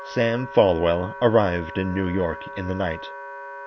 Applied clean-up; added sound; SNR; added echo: none; Wind instrument, woodwind instrument; 13 dB; none.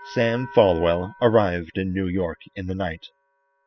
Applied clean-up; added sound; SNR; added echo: classical method spectral subtraction.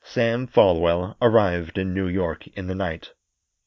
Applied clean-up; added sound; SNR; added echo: none; none; none; none.